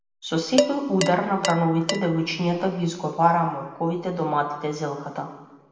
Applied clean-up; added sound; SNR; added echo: none; Dishes, pots, and pans; 7 dB; reverberation time 1.2 s.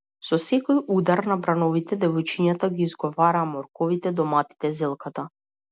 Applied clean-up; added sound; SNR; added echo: none; none; none; none.